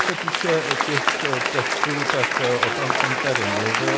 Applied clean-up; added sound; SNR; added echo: none; Applause / Crowd; -4 dB; none.